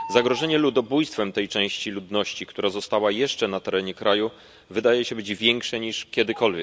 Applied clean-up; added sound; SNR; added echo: none; Bird; 19 dB; none.